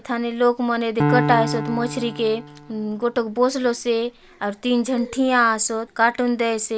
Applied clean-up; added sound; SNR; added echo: none; Piano; 6 dB; none.